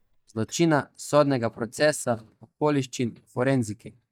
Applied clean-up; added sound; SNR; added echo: neural mask model DeepFilterNet 3.